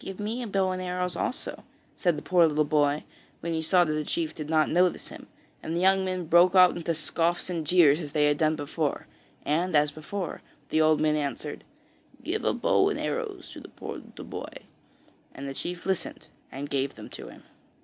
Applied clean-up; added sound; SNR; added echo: none; none; none; none.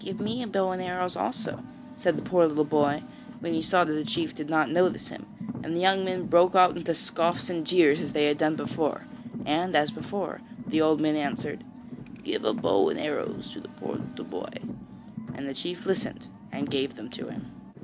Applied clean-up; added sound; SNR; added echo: none; Car; 11 dB; none.